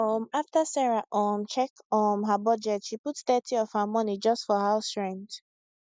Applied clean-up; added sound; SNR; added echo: none; none; none; none.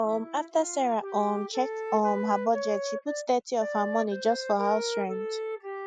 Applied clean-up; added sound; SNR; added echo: classical method Wiener filter.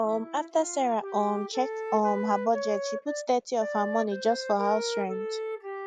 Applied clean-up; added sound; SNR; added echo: classical method log-MMSE.